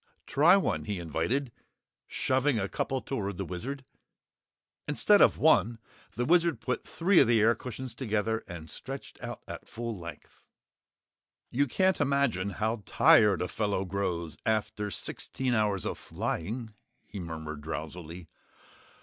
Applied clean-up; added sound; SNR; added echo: none; none; none; none.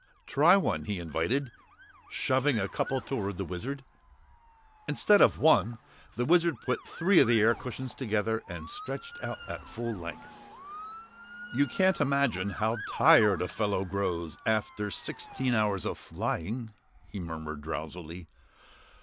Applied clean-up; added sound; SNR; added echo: none; Motor vehicle (road) / Siren; 18 dB; none.